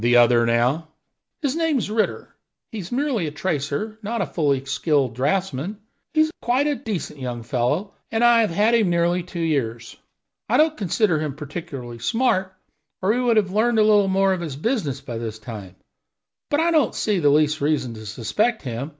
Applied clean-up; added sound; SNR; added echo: none; none; none; none.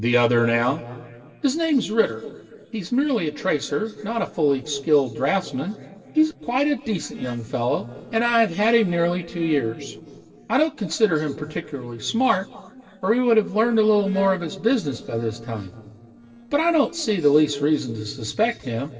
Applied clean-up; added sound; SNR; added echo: neural separator model SepFormer DNS4.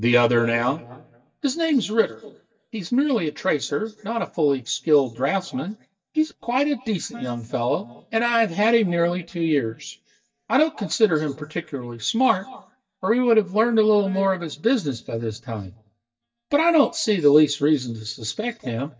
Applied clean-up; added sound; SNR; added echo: neural mask model DeepFilterNet 3.